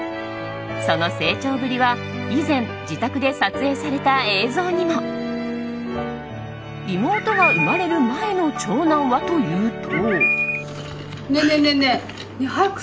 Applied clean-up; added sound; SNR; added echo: none; Bird; 1 dB; none.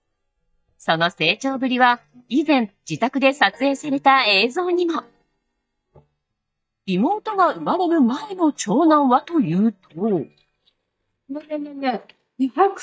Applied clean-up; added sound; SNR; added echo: neural mask model DeepFilterNet 3.